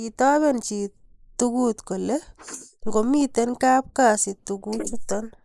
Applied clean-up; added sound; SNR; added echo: neural mask model Resemble Enhance denoiser.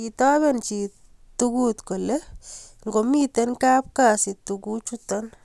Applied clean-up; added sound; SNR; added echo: none; none; none; none.